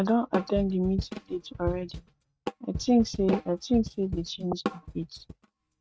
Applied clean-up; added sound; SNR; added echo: neural mask model RNNoise.